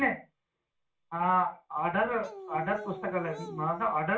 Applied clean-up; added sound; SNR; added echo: none; Dog; 12 dB; reverberation time 0.2 s.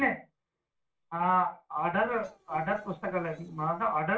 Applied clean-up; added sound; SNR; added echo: neural separator model SepFormer DNS4.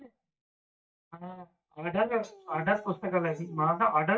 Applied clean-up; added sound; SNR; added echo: neural mask model DeepFilterNet 3.